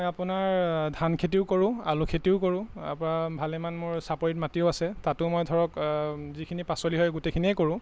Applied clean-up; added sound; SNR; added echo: none; none; none; none.